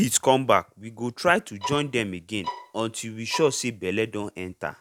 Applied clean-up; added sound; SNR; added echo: none; Bowed string instrument; 11 dB; none.